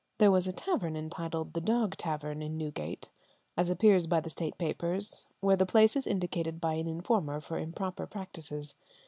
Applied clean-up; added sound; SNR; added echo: none; none; none; none.